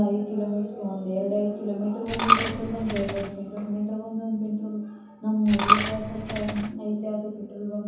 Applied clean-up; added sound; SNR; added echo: none; Coin (dropping); 1 dB; reverberation time 0.9 s.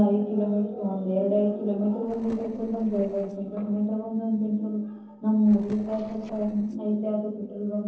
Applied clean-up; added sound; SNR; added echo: neural separator model SepFormer DNS4.